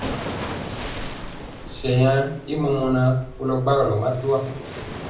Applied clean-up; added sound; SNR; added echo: none; Waves, surf; 10 dB; reverberation time 0.6 s.